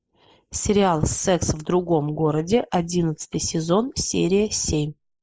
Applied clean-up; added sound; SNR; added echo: neural mask model Resemble Enhance denoiser.